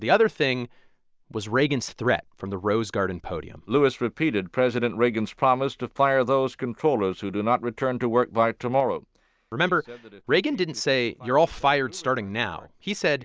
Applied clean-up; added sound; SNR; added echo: none; none; none; none.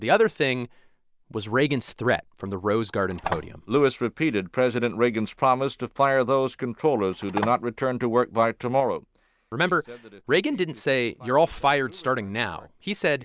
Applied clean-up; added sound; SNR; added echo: none; Telephone; 11 dB; none.